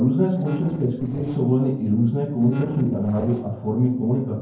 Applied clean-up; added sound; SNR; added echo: neural separator model SepFormer DNS4.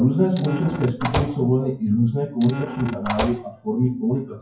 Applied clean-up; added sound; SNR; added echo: classical method WPE with log-MMSE.